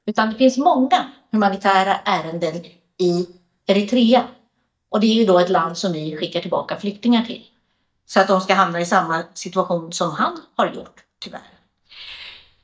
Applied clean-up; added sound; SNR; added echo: neural mask model DeepFilterNet 3.